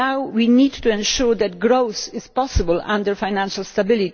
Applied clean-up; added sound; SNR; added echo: none; none; none; none.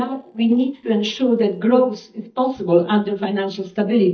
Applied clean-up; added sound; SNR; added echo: neural mask model DeepFilterNet 3.